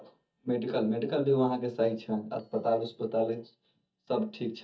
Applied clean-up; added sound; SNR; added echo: neural mask model DeepFilterNet 3.